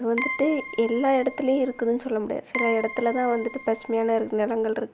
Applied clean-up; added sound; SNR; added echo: none; Keyboard (musical); 11 dB; none.